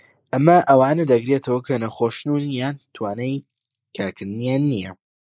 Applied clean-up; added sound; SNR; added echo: neural mask model Resemble Enhance denoiser.